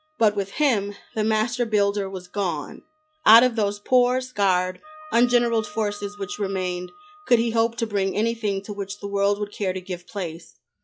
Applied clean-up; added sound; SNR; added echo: classical method log-MMSE.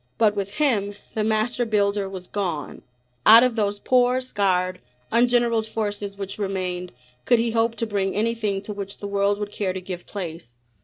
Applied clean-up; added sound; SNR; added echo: neural separator model SepFormer DNS4.